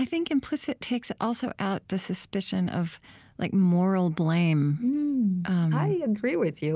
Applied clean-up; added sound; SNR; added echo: none; none; none; none.